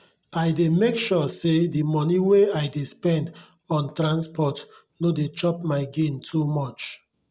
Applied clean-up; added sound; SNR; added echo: none; none; none; none.